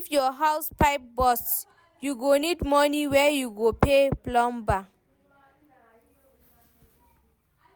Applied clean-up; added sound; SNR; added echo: none; none; none; none.